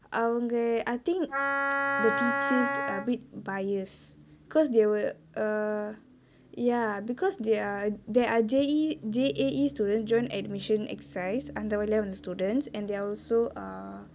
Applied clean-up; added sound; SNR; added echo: none; Wind instrument, woodwind instrument; 0 dB; none.